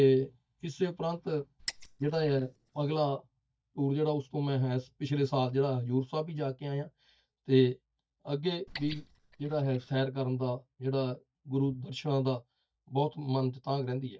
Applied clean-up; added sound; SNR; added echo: neural mask model DeepFilterNet 3.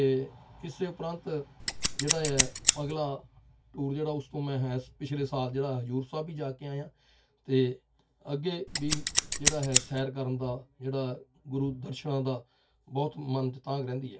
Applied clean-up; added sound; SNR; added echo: none; Scissors; -4 dB; reverberation time 0.1 s.